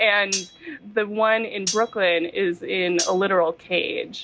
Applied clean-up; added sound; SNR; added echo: none; Cutlery, silverware; 12 dB; none.